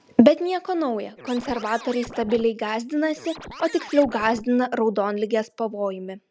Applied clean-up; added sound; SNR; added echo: none; Scratching (performance technique); 16 dB; none.